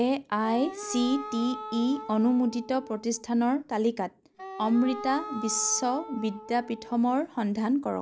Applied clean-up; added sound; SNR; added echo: none; Wind instrument, woodwind instrument; 13 dB; none.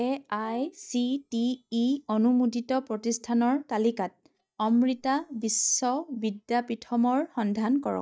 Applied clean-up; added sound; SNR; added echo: neural mask model DeepFilterNet 3.